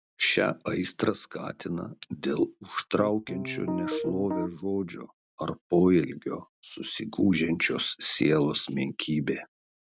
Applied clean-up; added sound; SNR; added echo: none; Piano; 6 dB; none.